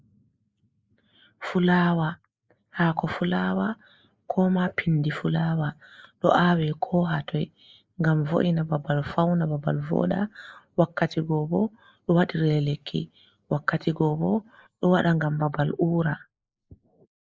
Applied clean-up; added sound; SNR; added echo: neural mask model Resemble Enhance denoiser.